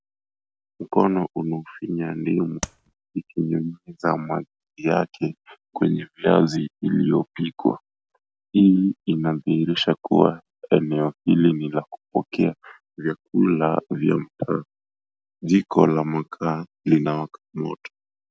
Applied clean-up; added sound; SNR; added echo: none; Tap; 10 dB; none.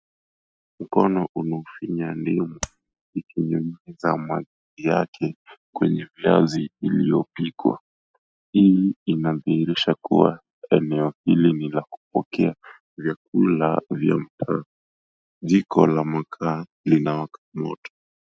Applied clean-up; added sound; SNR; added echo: classical method spectral subtraction.